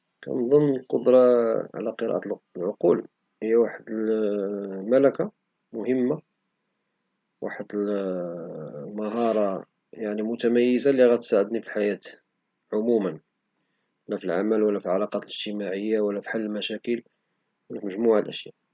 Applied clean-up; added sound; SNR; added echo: none; none; none; none.